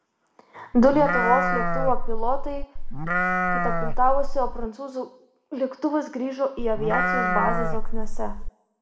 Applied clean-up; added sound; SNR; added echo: none; Livestock, farm animals, working animals; -3 dB; reverberation time 0.7 s.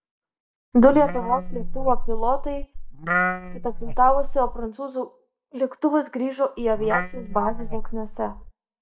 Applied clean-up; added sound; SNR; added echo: neural mask model DeepFilterNet 3.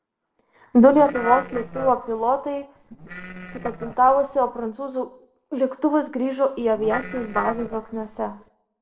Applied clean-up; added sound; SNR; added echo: neural separator model SepFormer DNS4.